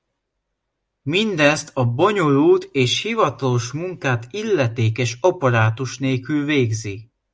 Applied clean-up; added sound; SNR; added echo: none; none; none; none.